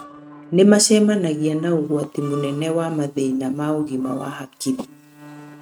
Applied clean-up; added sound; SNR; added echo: neural mask model RNNoise.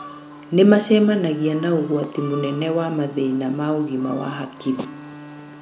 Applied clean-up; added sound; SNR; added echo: none; Bowed string instrument; 20 dB; none.